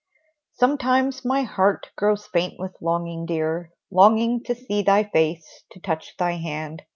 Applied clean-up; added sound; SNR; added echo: none; none; none; none.